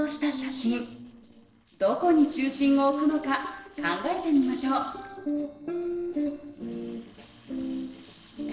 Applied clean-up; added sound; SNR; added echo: neural separator model SepFormer DNS4.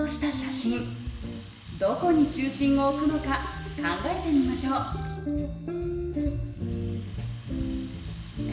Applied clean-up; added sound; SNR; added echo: none; Rattle (instrument); 20 dB; reverberation time 1.3 s.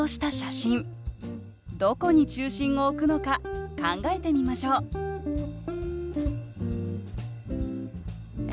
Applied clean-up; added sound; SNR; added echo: none; none; none; none.